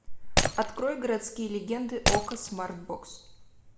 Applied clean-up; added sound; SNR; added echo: none; Shatter; 0 dB; reverberation time 0.6 s.